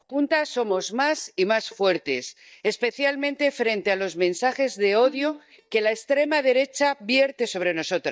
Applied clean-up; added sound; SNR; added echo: neural mask model DeepFilterNet 3.